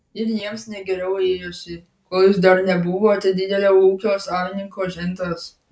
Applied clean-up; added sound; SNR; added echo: none; none; none; none.